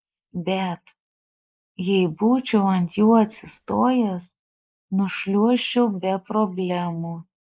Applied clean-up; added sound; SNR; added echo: neural mask model Resemble Enhance denoiser.